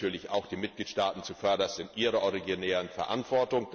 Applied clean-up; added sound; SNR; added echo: none; none; none; none.